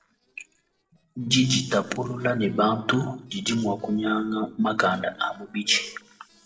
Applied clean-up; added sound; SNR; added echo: neural separator model SepFormer DNS4.